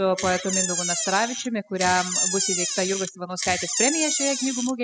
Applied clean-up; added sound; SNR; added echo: classical method spectral subtraction.